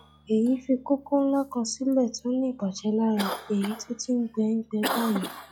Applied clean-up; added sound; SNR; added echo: classical method log-MMSE.